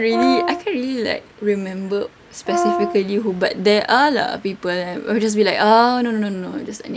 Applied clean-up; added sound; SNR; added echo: none; Brass instrument; 4 dB; none.